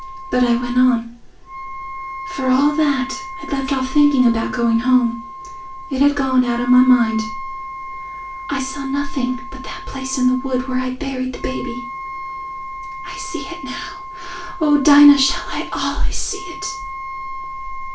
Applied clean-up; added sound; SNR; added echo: none; Wind instrument, woodwind instrument; 13 dB; reverberation time 0.3 s.